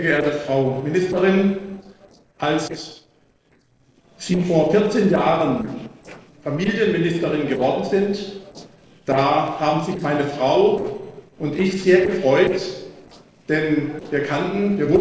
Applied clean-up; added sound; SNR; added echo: neural separator model SepFormer DNS4.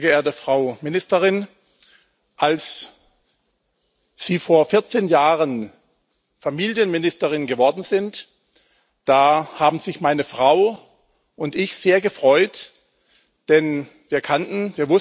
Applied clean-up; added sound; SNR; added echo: none; none; none; none.